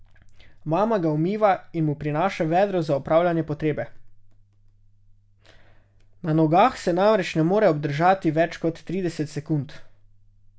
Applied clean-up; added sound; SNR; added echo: none; none; none; none.